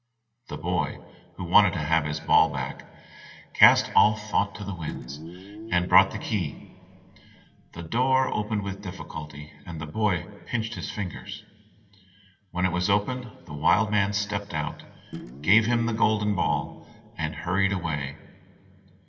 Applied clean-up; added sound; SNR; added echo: none; Guitar; 15 dB; reverberation time 2.5 s.